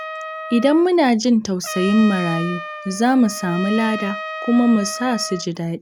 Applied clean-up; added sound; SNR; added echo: none; Trumpet; 11 dB; none.